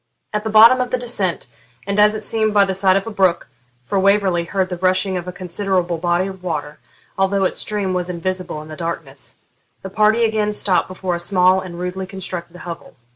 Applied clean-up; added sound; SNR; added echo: none; none; none; none.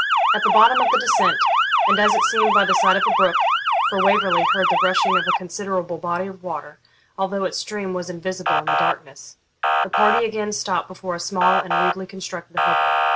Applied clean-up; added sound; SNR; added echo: none; Motor vehicle (road) / Siren; -3 dB; none.